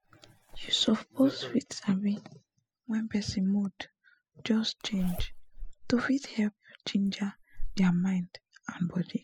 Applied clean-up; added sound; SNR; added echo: classical method spectral subtraction.